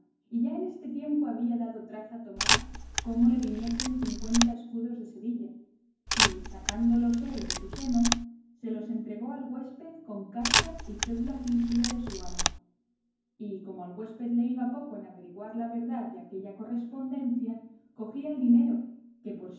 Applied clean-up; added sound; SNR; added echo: none; Camera; -1 dB; reverberation time 0.9 s.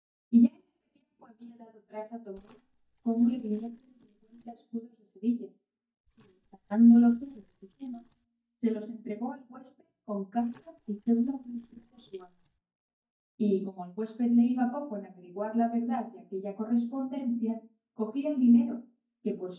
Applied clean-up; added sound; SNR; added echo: neural mask model DeepFilterNet 3.